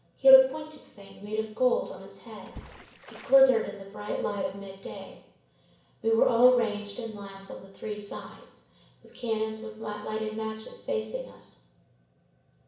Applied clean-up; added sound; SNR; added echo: none; Water / Splash, splatter; 19 dB; reverberation time 0.7 s.